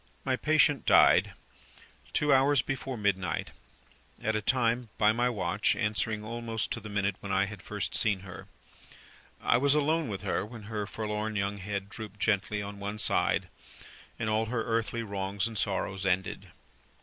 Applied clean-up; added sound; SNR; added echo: none; none; none; none.